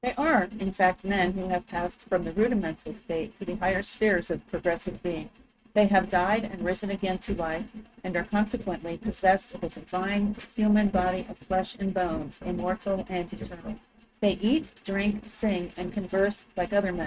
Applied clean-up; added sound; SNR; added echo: neural mask model RNNoise.